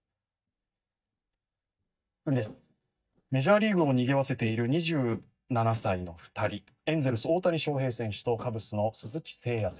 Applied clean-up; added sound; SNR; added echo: neural mask model DeepFilterNet 3.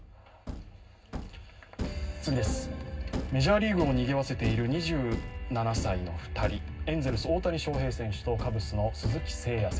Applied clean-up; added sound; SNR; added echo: none; Thump, thud; 9 dB; reverberation time 0.4 s.